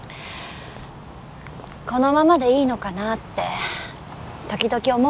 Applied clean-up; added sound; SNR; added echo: none; none; none; none.